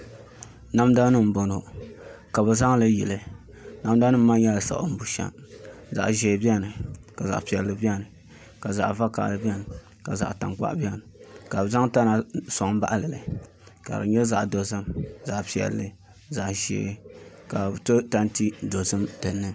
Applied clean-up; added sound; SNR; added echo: none; none; none; none.